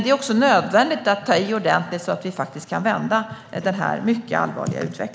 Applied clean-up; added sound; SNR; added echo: none; none; none; none.